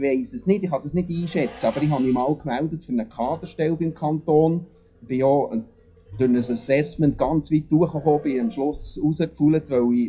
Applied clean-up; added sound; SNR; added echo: classical method WPE with log-MMSE.